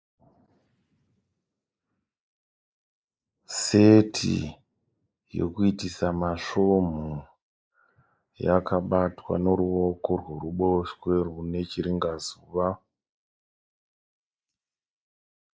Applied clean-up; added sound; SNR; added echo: neural mask model Resemble Enhance denoiser.